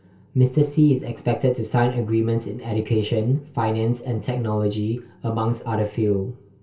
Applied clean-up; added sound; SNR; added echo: none; none; none; reverberation time 0.2 s.